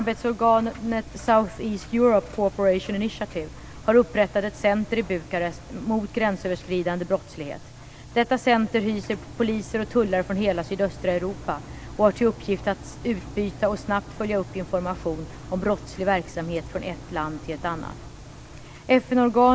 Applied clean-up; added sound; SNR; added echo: none; Engine; 16 dB; none.